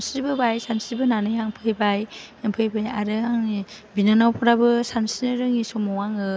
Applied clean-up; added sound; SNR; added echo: none; none; none; none.